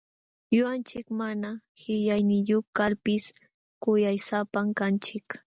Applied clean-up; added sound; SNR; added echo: none; none; none; none.